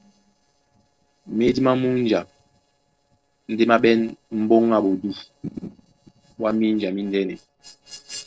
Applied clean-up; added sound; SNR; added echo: neural separator model SepFormer DNS4.